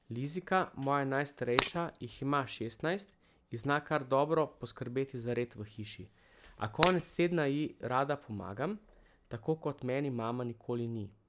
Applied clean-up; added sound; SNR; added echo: none; Shatter; -2 dB; none.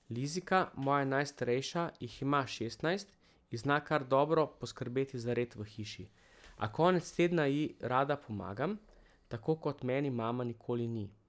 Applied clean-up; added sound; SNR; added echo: none; none; none; none.